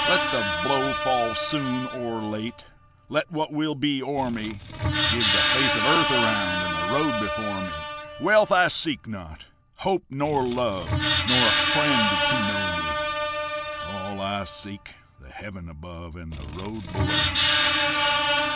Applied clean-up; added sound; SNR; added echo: none; Screech; -1 dB; none.